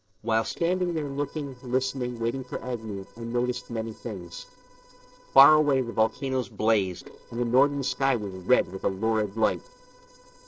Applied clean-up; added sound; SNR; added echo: neural separator model SepFormer DNS4.